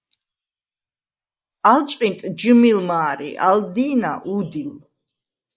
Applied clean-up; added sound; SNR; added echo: neural mask model Resemble Enhance denoiser.